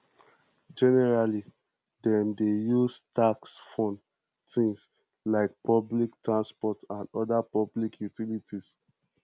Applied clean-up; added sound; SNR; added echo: none; none; none; none.